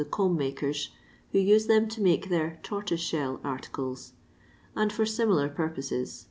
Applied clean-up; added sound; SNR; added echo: none; none; none; none.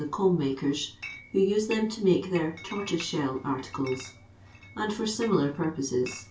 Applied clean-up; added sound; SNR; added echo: none; Chatter / Chink, clink; 18 dB; reverberation time 0.2 s.